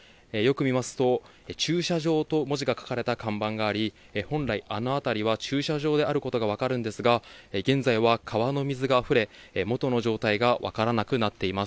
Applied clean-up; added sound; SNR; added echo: none; none; none; none.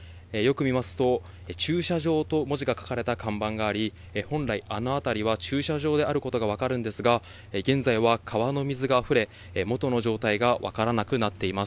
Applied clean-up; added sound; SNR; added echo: none; Idling / Engine starting / Accelerating, revving, vroom / Car; 19 dB; none.